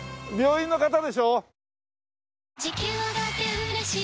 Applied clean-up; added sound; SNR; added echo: none; none; none; none.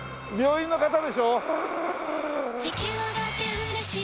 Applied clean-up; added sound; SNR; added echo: none; Breathing; 5 dB; none.